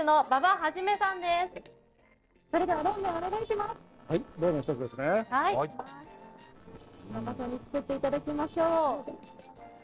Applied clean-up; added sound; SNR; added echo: neural separator model SepFormer DNS4.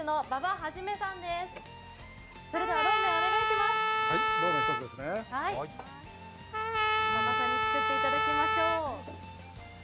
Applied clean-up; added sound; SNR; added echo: none; Trumpet; -5 dB; none.